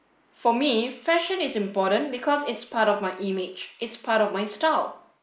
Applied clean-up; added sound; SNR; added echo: neural mask model Resemble Enhance denoiser.